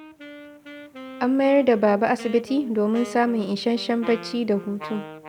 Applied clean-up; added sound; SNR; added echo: none; Wind instrument, woodwind instrument; 16 dB; none.